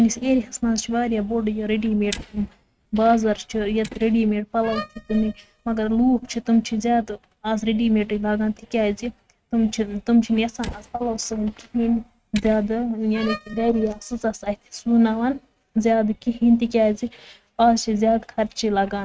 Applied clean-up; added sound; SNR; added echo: neural mask model RNNoise.